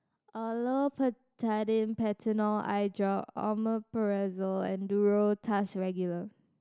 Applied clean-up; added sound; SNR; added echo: none; none; none; none.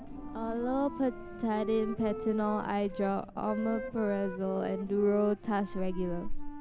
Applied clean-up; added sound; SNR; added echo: none; Wind + Wind instrument, woodwind instrument; 7 dB; none.